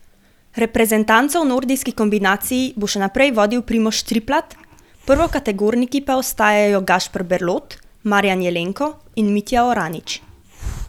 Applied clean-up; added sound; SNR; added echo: none; Hiss; 20 dB; none.